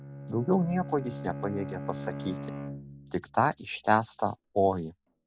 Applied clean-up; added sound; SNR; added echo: none; Bowed string instrument; 11 dB; none.